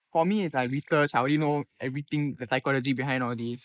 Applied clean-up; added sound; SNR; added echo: neural mask model Resemble Enhance denoiser.